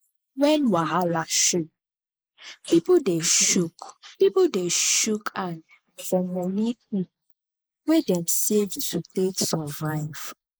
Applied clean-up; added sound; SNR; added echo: neural mask model Resemble Enhance denoiser.